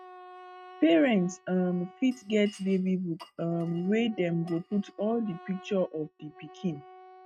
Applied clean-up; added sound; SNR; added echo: neural mask model RNNoise.